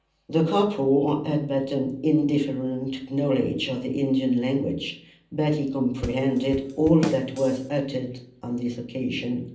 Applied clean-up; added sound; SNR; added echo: none; Drum kit; 10 dB; reverberation time 0.6 s.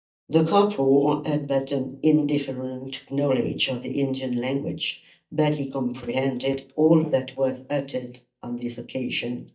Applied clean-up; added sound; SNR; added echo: neural mask model DeepFilterNet 3.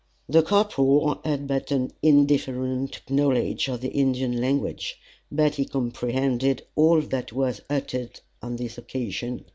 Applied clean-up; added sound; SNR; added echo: none; none; none; none.